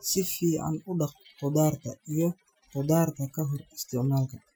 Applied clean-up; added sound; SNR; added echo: classical method Wiener filter.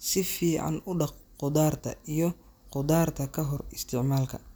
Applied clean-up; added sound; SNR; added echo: none; none; none; none.